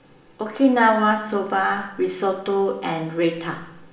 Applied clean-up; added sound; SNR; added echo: none; none; none; reverberation time 0.7 s.